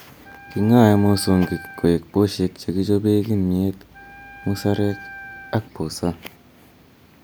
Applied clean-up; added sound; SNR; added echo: none; Wind instrument, woodwind instrument; 19 dB; none.